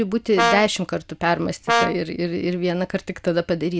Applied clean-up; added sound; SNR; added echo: none; Brass instrument; -2 dB; none.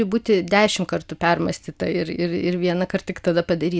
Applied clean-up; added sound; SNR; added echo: none; none; none; none.